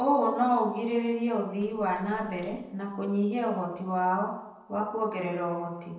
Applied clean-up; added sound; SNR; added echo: neural separator model SepFormer DNS4.